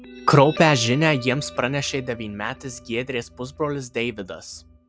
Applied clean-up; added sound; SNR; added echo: none; Guitar; 18 dB; none.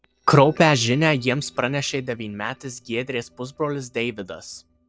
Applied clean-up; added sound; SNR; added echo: neural separator model SepFormer DNS4.